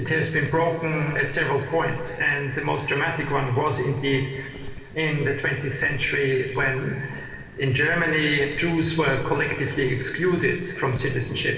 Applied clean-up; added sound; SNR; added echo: none; Walk, footsteps; 15 dB; reverberation time 2.3 s.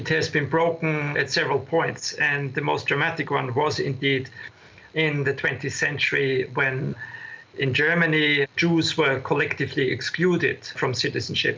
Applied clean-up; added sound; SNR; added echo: none; none; none; none.